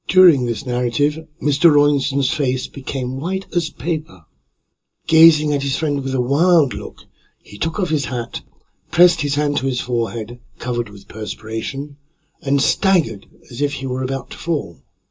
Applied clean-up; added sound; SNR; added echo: none; none; none; reverberation time 0.2 s.